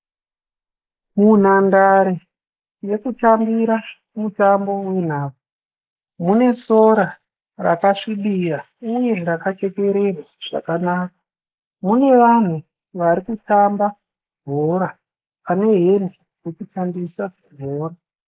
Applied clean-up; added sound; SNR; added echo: neural mask model Resemble Enhance denoiser.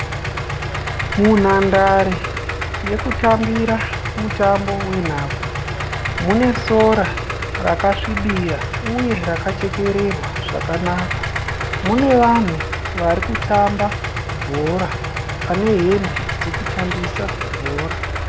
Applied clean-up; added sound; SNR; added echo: none; Idling; 3 dB; none.